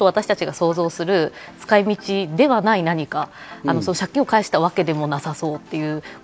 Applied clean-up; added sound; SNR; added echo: none; none; none; none.